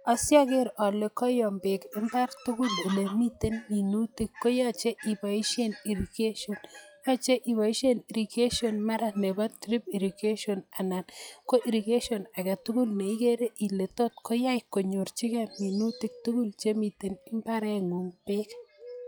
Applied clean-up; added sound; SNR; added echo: classical method log-MMSE.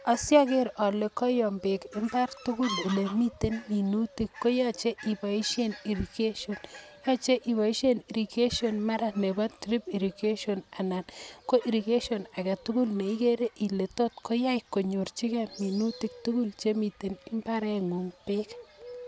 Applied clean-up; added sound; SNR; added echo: none; Fowl; 19 dB; none.